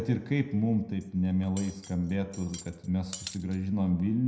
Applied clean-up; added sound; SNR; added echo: none; Cutlery, silverware; 19 dB; reverberation time 0.7 s.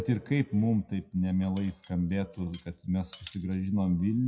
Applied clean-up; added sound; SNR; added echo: classical method WPE with log-MMSE.